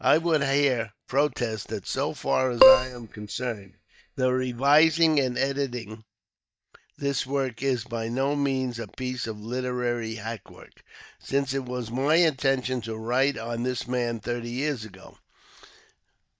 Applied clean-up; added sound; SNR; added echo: neural mask model DeepFilterNet 3.